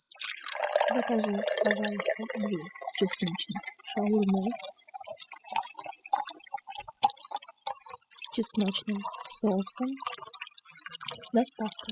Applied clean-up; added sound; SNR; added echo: classical method spectral subtraction.